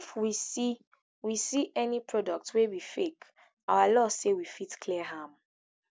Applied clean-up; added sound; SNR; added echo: none; none; none; none.